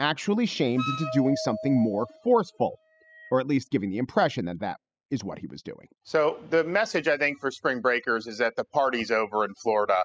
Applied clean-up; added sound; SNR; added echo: classical method spectral subtraction.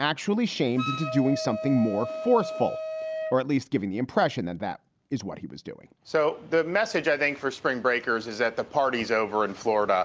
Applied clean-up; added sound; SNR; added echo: none; Wind instrument, woodwind instrument; 8 dB; none.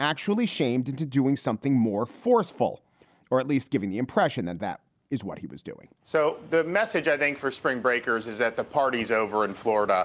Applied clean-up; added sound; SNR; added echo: none; none; none; none.